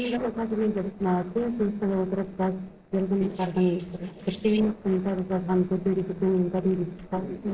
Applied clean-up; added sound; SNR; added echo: neural separator model SepFormer DNS4.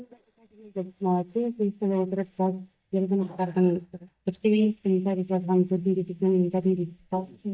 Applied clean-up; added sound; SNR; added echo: neural mask model DeepFilterNet 3.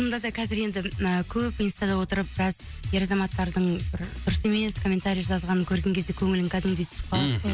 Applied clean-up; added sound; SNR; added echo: none; none; none; none.